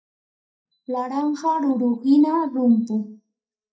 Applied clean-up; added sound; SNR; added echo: neural mask model DeepFilterNet 3.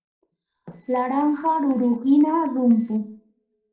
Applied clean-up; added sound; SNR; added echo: neural separator model SepFormer DNS4.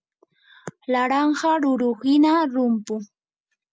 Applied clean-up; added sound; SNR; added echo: none; none; none; none.